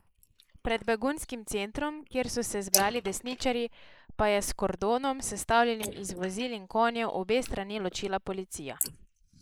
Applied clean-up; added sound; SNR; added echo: neural mask model Resemble Enhance denoiser.